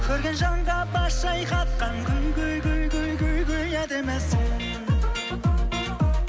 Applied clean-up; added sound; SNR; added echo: none; Wind instrument, woodwind instrument; 19 dB; none.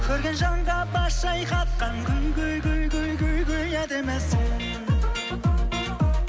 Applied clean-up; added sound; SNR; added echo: none; none; none; none.